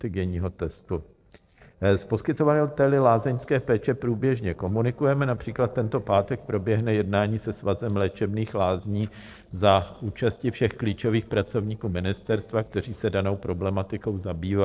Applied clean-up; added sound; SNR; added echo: neural separator model SepFormer DNS4.